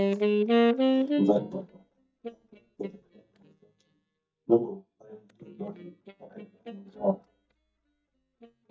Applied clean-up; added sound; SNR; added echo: neural mask model DeepFilterNet 3.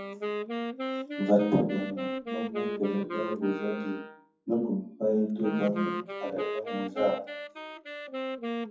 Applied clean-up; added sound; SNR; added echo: classical method WPE with log-MMSE.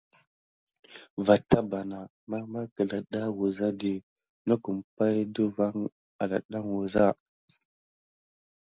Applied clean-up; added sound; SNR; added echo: none; none; none; none.